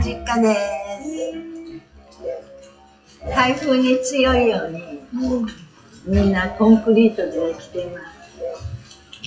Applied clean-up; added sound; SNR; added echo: classical method WPE with log-MMSE.